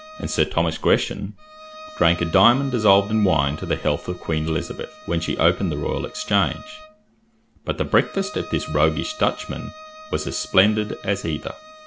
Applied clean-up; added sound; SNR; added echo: none; Bowed string instrument; 19 dB; none.